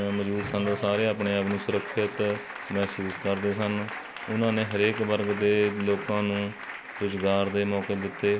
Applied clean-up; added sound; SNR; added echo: none; Applause; 11 dB; none.